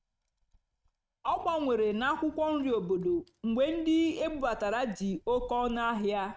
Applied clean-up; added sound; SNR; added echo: neural mask model RNNoise.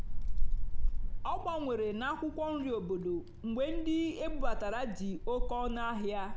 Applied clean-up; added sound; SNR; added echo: none; Wind; -4 dB; none.